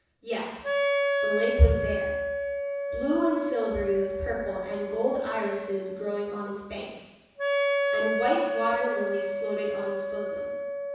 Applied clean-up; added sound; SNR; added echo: none; Wind instrument, woodwind instrument; 1 dB; reverberation time 1.1 s.